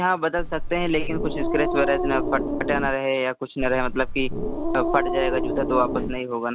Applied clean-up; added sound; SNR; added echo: none; Growling; 1 dB; none.